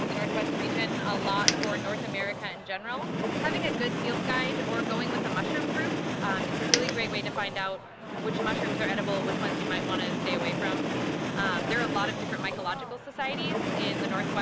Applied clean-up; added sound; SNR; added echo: none; Coin (dropping) + Train; -3 dB; none.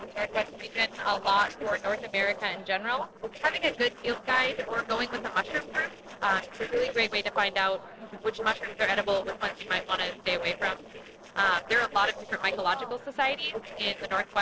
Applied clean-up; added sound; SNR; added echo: neural separator model SepFormer DNS4.